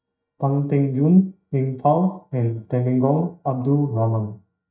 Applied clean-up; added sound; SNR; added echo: neural mask model DeepFilterNet 3.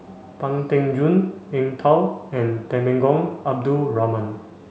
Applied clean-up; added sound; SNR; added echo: none; none; none; none.